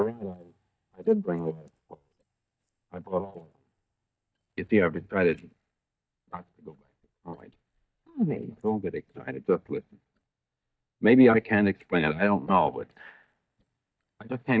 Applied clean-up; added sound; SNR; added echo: neural mask model DeepFilterNet 3.